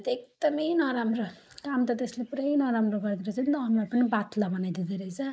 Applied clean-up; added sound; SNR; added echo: neural mask model Resemble Enhance denoiser.